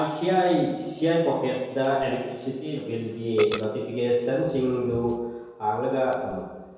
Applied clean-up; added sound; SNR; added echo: none; Burping, eructation; 19 dB; reverberation time 1.2 s.